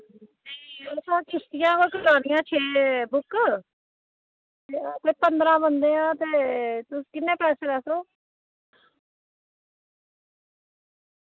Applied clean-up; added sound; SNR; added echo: none; none; none; none.